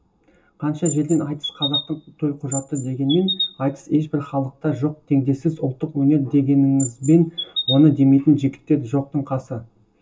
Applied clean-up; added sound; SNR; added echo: none; Chirp, tweet; 9 dB; reverberation time 0.2 s.